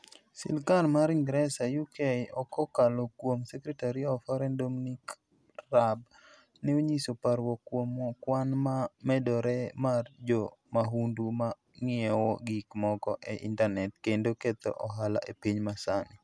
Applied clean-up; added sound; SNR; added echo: none; none; none; none.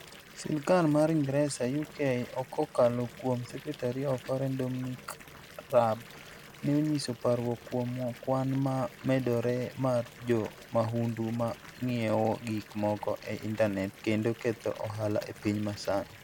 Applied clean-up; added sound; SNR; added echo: none; Fill (with liquid) / Bathtub (filling or washing) / Water tap, faucet; 19 dB; none.